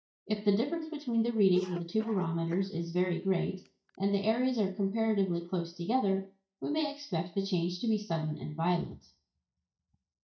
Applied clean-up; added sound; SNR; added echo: neural mask model DeepFilterNet 3.